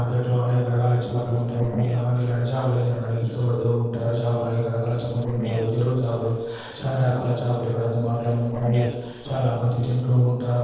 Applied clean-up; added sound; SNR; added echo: neural separator model SepFormer DNS4.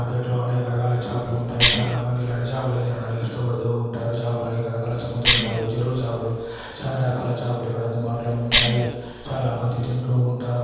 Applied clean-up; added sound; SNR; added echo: none; Cough; 3 dB; reverberation time 1.2 s.